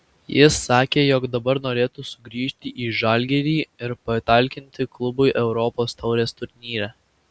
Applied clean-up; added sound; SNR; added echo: none; none; none; none.